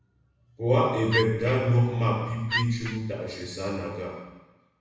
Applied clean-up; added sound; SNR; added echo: none; Wood; 5 dB; reverberation time 1.1 s.